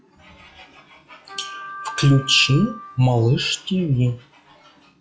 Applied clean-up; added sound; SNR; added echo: classical method log-MMSE.